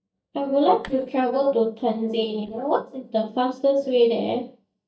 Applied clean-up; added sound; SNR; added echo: neural mask model DeepFilterNet 3.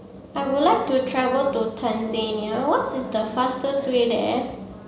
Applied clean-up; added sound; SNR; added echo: none; none; none; none.